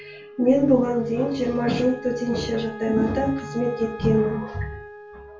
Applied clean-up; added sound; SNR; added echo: none; Wind instrument, woodwind instrument; 16 dB; reverberation time 0.4 s.